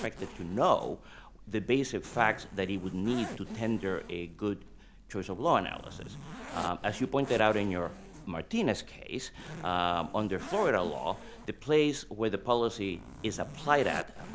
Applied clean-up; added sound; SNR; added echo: none; Zipper (clothing); 14 dB; none.